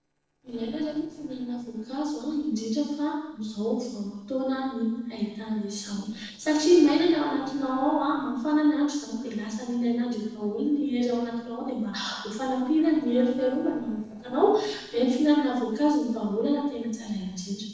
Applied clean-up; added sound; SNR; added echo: neural separator model SepFormer DNS4.